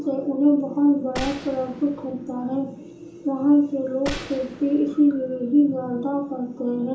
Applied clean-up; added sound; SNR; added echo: none; Gunshot, gunfire; 16 dB; reverberation time 1.2 s.